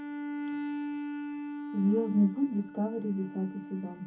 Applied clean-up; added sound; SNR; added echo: none; Bowed string instrument; 6 dB; reverberation time 0.3 s.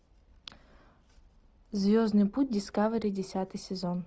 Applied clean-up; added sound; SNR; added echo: none; none; none; none.